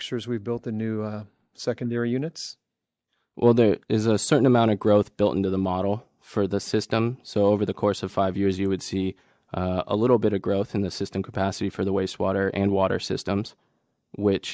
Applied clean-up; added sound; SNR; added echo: neural mask model DeepFilterNet 3.